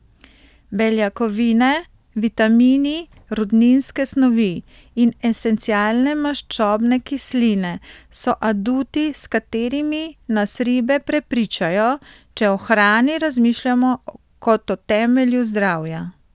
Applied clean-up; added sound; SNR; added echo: none; none; none; none.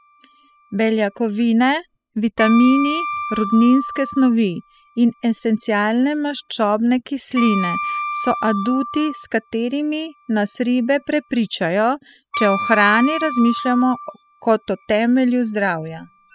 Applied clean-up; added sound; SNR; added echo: classical method spectral subtraction.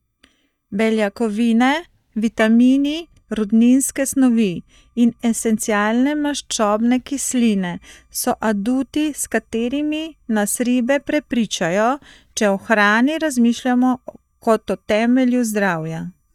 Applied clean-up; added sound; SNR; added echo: neural mask model DeepFilterNet 3.